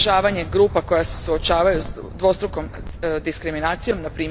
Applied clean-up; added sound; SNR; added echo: none; Wind; 11 dB; none.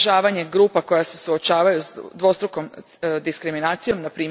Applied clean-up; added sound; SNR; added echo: none; none; none; none.